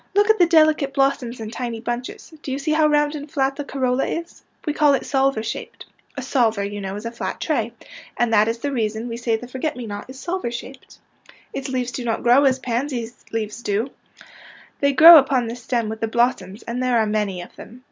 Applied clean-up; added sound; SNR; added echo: none; none; none; none.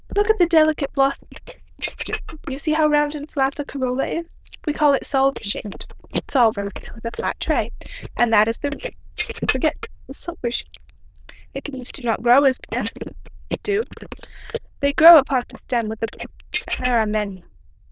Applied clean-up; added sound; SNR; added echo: neural diffusion model UNIVERSE++.